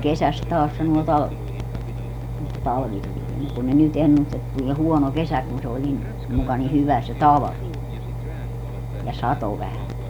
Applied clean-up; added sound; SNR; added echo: none; Engine; 8 dB; none.